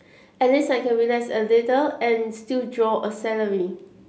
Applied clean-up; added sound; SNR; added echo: none; none; none; none.